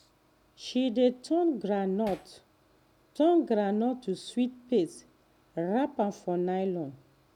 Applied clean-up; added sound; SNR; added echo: none; Hammer; 19 dB; none.